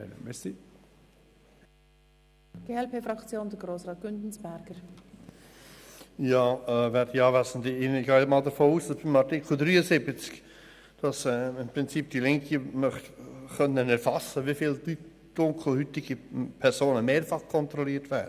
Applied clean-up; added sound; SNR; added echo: none; none; none; none.